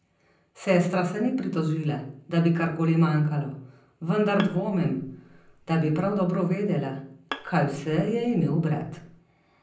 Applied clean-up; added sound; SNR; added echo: none; Bowed string instrument; 18 dB; reverberation time 0.6 s.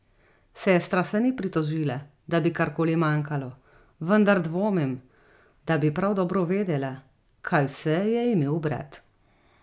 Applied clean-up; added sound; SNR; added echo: none; none; none; none.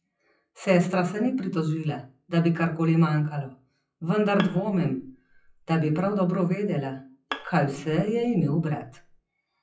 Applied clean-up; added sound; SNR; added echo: classical method WPE with log-MMSE.